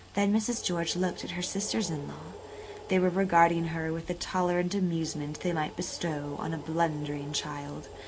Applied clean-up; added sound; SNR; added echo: none; Animal; 16 dB; none.